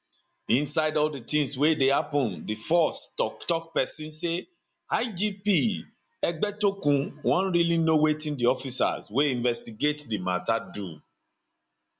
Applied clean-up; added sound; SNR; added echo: none; none; none; none.